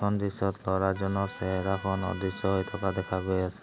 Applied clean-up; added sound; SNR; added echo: none; Trumpet; 17 dB; none.